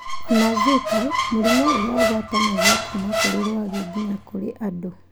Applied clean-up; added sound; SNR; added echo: none; Squeak; 0 dB; none.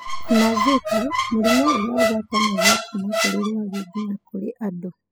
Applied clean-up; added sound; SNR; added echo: classical method spectral subtraction.